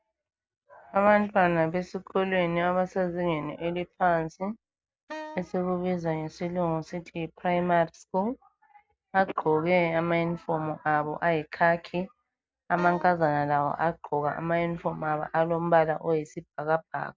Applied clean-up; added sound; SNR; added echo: none; Wind instrument, woodwind instrument; 15 dB; none.